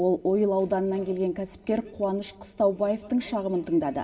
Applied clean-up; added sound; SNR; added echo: none; none; none; reverberation time 2.1 s.